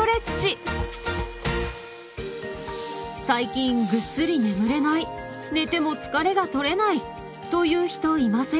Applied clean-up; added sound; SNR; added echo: none; none; none; none.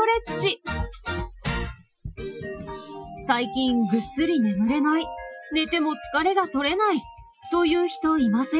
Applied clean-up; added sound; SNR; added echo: classical method Wiener filter.